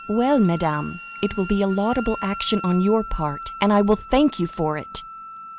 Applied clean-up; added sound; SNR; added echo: none; Wind instrument, woodwind instrument; 14 dB; none.